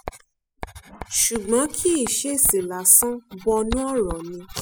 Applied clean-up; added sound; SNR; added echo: classical method spectral subtraction.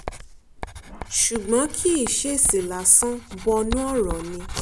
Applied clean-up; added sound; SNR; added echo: none; Writing; 12 dB; none.